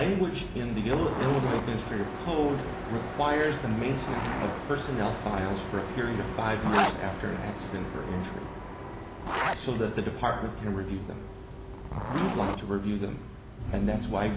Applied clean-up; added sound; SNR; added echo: none; Truck + Zipper (clothing); 5 dB; none.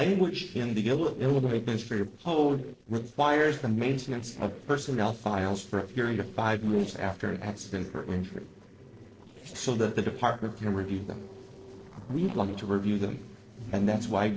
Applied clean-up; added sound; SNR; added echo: neural separator model SepFormer DNS4.